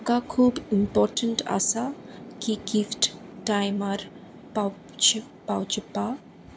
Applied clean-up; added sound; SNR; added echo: none; Chatter / Traffic noise, roadway noise / Train; 18 dB; none.